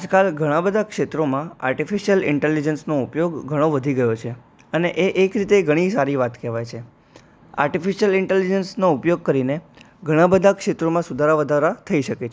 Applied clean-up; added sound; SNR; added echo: none; none; none; none.